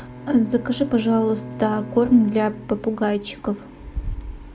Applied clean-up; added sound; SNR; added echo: none; Bowed string instrument; 15 dB; none.